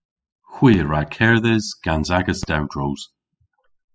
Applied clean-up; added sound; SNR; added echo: classical method spectral subtraction.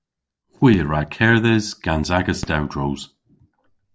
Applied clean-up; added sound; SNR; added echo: neural separator model SepFormer DNS4.